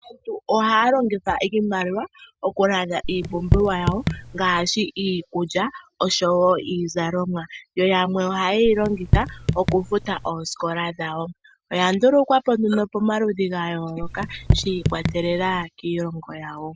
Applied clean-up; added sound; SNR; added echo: none; Raindrop / Drip; 2 dB; none.